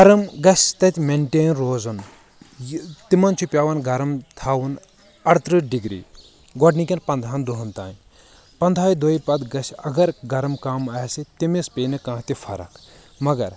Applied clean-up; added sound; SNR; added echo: none; none; none; none.